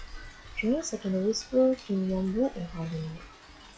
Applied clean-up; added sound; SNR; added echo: classical method log-MMSE.